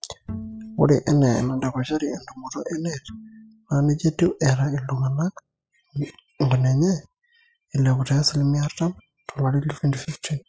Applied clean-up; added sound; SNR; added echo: classical method spectral subtraction.